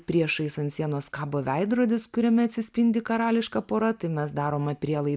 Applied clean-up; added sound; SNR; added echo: none; none; none; none.